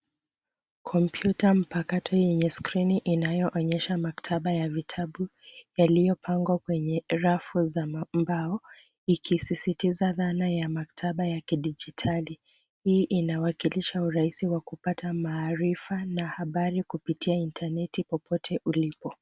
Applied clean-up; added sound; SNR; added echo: none; none; none; none.